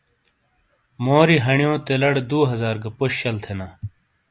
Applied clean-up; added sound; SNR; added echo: none; none; none; none.